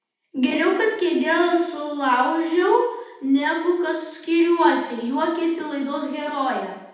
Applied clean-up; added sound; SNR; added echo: none; none; none; reverberation time 0.8 s.